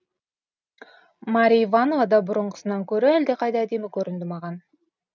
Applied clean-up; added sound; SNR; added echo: none; none; none; none.